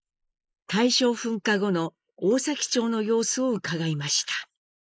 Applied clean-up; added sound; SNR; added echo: neural mask model Resemble Enhance denoiser.